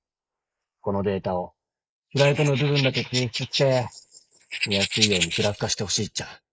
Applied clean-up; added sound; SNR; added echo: neural mask model Resemble Enhance denoiser.